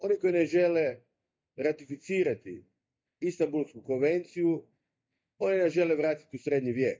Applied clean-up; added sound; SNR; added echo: neural mask model DeepFilterNet 3.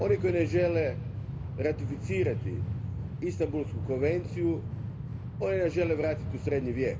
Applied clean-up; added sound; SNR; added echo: none; Train; 4 dB; reverberation time 2.8 s.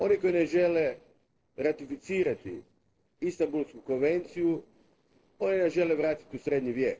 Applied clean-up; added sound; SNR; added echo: neural separator model SepFormer DNS4.